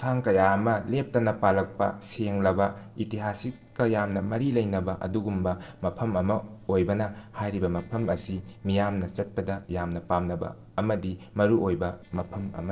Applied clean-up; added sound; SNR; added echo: neural separator model SepFormer DNS4.